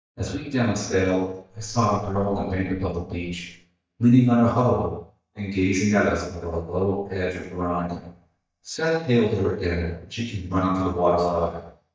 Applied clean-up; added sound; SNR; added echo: neural mask model DeepFilterNet 3.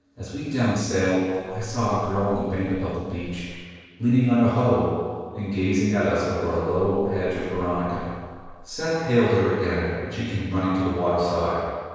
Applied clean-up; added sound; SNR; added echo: neural separator model SepFormer DNS4.